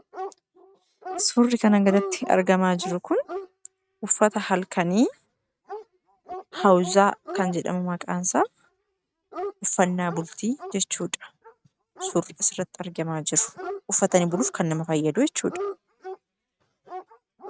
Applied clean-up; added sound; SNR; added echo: neural mask model RNNoise.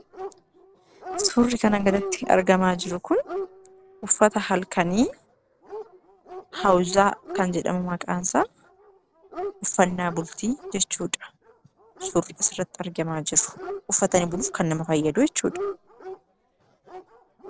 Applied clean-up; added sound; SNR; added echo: neural separator model SepFormer DNS4.